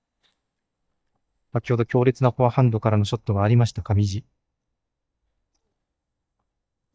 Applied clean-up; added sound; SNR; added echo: neural mask model DeepFilterNet 3.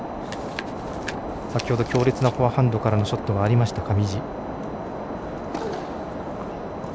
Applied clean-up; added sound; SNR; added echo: none; Chewing, mastication; 17 dB; none.